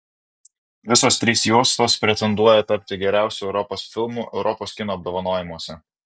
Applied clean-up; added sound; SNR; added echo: neural mask model DeepFilterNet 3.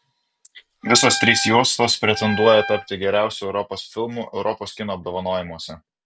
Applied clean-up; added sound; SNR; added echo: none; Wind instrument, woodwind instrument; 9 dB; none.